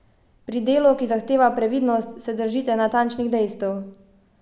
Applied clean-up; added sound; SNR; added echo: none; none; none; none.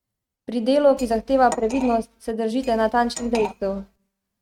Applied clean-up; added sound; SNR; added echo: neural mask model RNNoise.